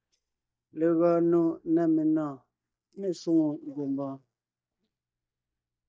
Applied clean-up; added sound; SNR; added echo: neural mask model DeepFilterNet 3.